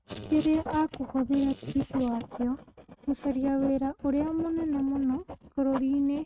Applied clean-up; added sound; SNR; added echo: neural mask model RNNoise.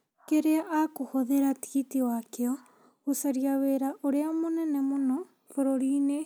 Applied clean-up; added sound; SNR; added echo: none; none; none; none.